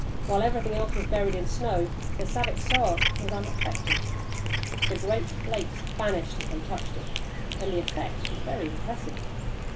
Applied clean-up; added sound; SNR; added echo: none; Cat; -3 dB; none.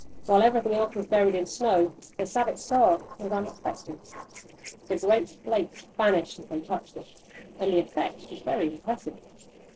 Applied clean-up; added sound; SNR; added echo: neural separator model SepFormer DNS4.